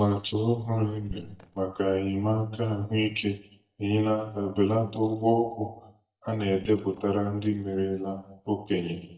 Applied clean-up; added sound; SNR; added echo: neural mask model DeepFilterNet 3.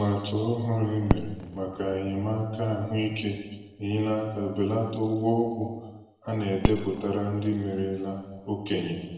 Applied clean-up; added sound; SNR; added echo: none; Fireworks; 9 dB; reverberation time 1.2 s.